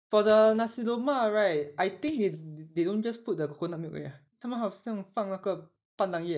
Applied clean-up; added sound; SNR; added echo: neural mask model DeepFilterNet 3.